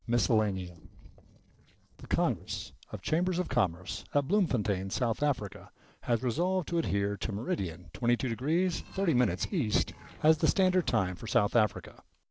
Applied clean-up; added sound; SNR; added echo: neural separator model SepFormer DNS4.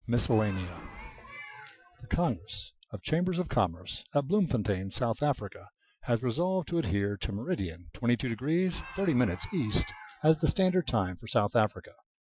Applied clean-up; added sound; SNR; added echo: classical method Wiener filter.